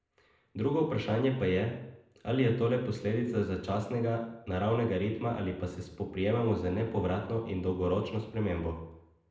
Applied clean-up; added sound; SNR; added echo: none; none; none; reverberation time 0.7 s.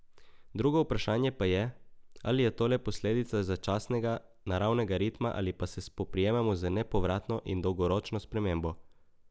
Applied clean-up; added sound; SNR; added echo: none; none; none; none.